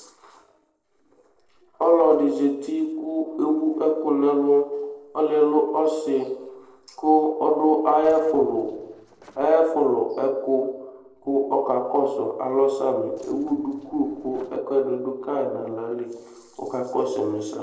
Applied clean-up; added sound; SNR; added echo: neural separator model SepFormer DNS4.